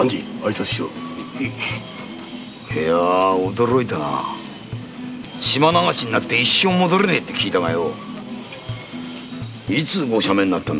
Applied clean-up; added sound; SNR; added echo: none; Subway, metro, underground + Acoustic guitar; 10 dB; none.